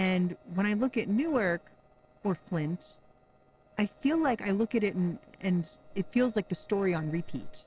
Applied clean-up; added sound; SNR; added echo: neural separator model SepFormer DNS4.